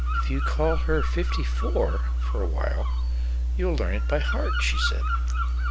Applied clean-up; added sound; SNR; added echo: none; Bird vocalization, bird call, bird song; 13 dB; none.